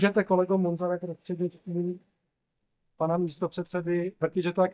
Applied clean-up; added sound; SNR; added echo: neural mask model DeepFilterNet 3.